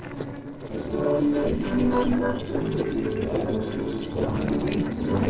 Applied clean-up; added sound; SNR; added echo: neural separator model SepFormer DNS4.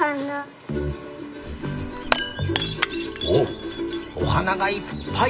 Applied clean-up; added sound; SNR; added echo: none; Shatter / Crushing; 6 dB; reverberation time 1.0 s.